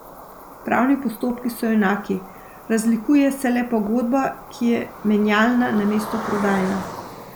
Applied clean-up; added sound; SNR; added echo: none; Cricket; 14 dB; none.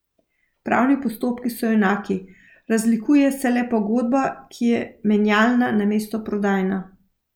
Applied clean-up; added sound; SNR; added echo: none; none; none; none.